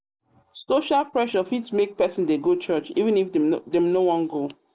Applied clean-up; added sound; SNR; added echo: none; none; none; none.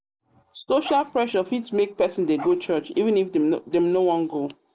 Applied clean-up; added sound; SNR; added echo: none; Dog; 18 dB; none.